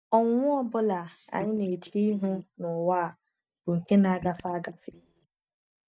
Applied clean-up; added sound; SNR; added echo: neural mask model DeepFilterNet 3.